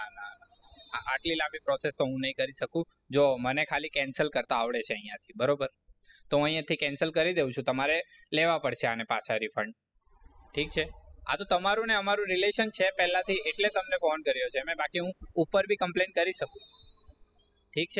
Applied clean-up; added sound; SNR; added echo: classical method spectral subtraction.